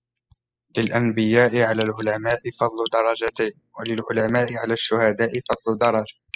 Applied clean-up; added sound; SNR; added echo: classical method spectral subtraction.